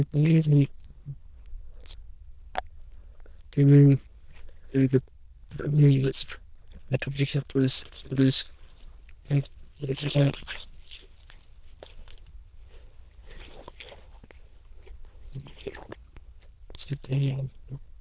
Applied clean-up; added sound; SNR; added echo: neural diffusion model UNIVERSE++.